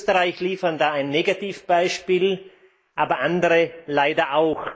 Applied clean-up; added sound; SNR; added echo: neural mask model Resemble Enhance denoiser.